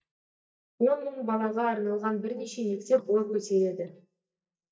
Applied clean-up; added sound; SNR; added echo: neural mask model DeepFilterNet 3.